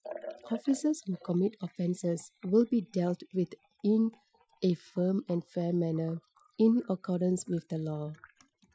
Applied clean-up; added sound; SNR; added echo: classical method Wiener filter.